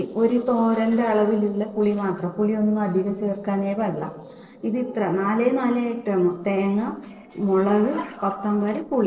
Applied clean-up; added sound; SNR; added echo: neural separator model SepFormer DNS4.